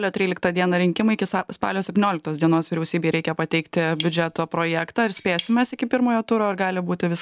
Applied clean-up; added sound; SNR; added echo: none; Cutlery, silverware / Tap; 13 dB; none.